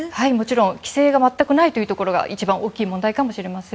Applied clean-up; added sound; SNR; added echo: none; none; none; none.